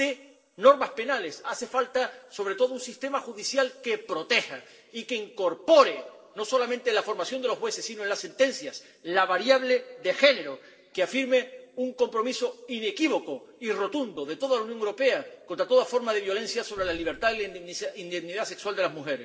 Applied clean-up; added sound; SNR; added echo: neural separator model SepFormer DNS4.